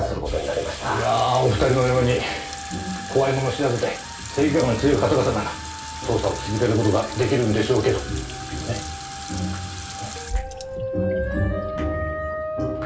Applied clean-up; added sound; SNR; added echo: none; Sink (filling or washing) / Water tap, faucet; 13 dB; reverberation time 0.3 s.